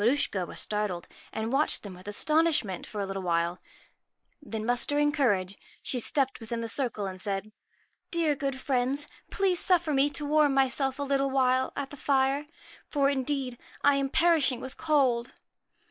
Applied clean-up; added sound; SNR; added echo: neural mask model Resemble Enhance denoiser.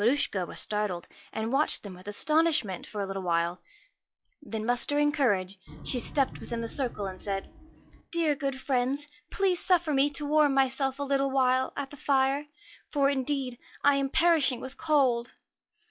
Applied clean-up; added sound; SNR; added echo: classical method log-MMSE.